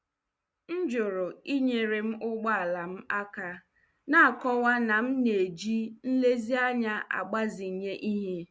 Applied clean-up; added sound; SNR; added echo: none; none; none; none.